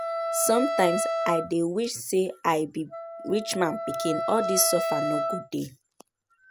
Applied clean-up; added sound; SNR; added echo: none; Wind instrument, woodwind instrument; 3 dB; none.